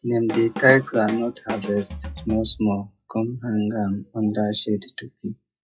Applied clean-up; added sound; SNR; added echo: classical method WPE with log-MMSE.